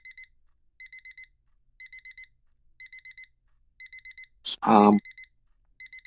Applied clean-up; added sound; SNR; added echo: none; Alarm; 20 dB; none.